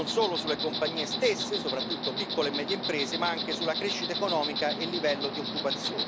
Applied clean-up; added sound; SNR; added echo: none; Insect; 1 dB; none.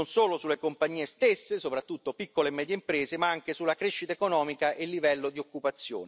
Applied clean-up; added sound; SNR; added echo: none; none; none; none.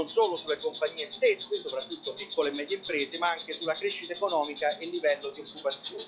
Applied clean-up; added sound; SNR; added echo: classical method log-MMSE.